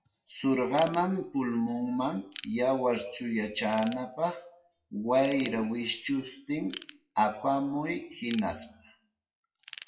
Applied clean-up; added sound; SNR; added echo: classical method WPE with log-MMSE.